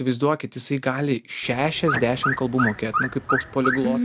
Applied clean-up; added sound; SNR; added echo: none; Alarm / Car; 3 dB; none.